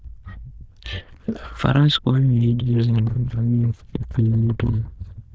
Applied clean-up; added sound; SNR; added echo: neural diffusion model UNIVERSE++.